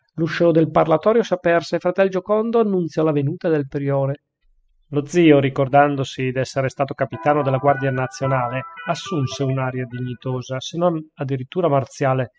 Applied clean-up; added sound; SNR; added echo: classical method spectral subtraction.